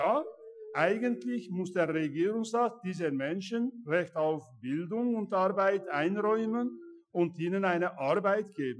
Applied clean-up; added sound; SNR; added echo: classical method Wiener filter.